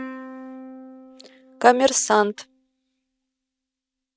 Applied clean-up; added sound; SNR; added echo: neural mask model RNNoise.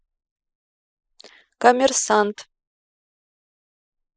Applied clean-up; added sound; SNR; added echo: neural mask model Resemble Enhance denoiser.